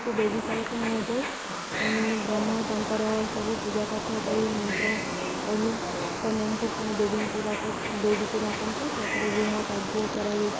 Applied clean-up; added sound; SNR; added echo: neural mask model Resemble Enhance denoiser.